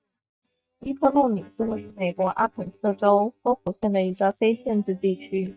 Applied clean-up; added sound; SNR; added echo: neural mask model DeepFilterNet 3.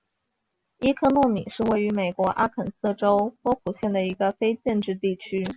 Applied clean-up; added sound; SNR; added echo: none; none; none; none.